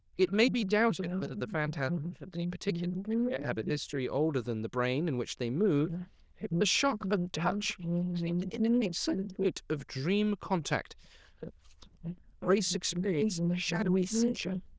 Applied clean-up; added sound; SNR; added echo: neural diffusion model UNIVERSE++.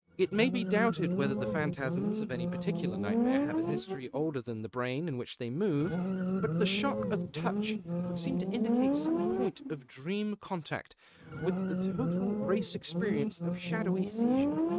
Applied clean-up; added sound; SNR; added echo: neural mask model RNNoise.